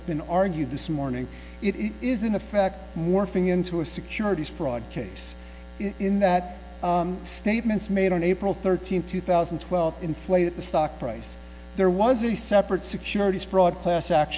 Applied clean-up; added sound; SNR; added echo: none; none; none; none.